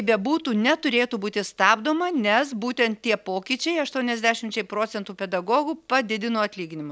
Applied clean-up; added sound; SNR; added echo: none; none; none; none.